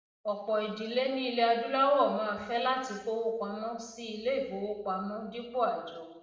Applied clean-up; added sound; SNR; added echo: neural separator model SepFormer DNS4.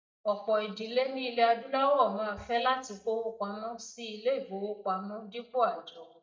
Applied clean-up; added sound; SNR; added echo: neural mask model DeepFilterNet 3.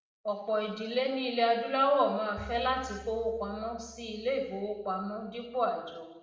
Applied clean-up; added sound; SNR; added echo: none; Bowed string instrument; 19 dB; reverberation time 1.0 s.